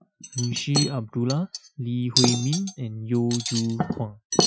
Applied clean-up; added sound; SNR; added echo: classical method Wiener filter.